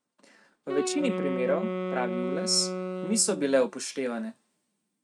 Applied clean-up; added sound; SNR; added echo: neural mask model RNNoise.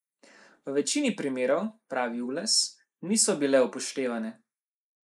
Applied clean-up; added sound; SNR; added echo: neural mask model Resemble Enhance denoiser.